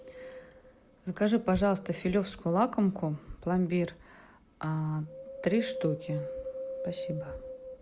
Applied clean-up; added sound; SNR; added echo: none; Wind; 11 dB; none.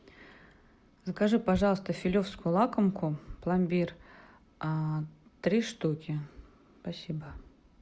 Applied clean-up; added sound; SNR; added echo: none; none; none; none.